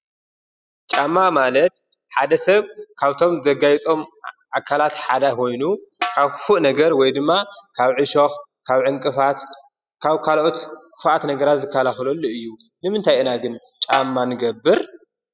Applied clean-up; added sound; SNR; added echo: classical method spectral subtraction.